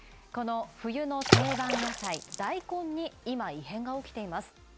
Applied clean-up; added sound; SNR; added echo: none; Water / Splash, splatter; -3 dB; none.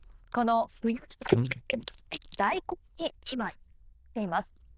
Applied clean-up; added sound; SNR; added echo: neural diffusion model UNIVERSE++.